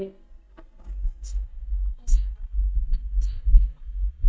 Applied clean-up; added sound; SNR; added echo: neural mask model DeepFilterNet 3.